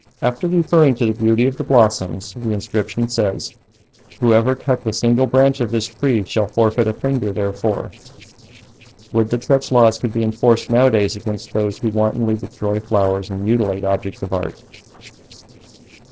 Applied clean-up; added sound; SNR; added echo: neural separator model SepFormer DNS4.